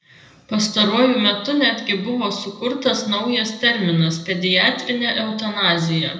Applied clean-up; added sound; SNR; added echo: none; none; none; reverberation time 0.7 s.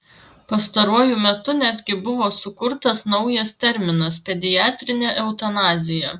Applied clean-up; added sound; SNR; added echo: none; none; none; none.